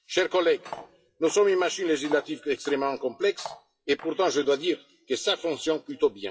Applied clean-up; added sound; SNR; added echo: classical method WPE with log-MMSE.